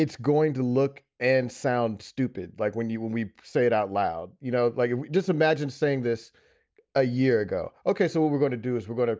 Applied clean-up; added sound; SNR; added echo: none; none; none; none.